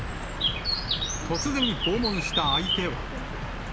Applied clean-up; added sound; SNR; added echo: none; Bird; -2 dB; none.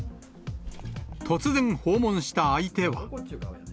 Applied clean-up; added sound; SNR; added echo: none; none; none; none.